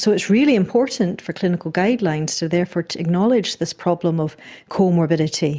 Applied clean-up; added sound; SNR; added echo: none; none; none; none.